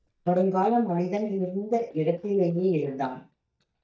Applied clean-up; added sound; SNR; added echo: neural mask model DeepFilterNet 3.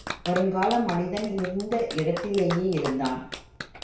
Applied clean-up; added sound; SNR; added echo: none; Clapping; 11 dB; reverberation time 0.6 s.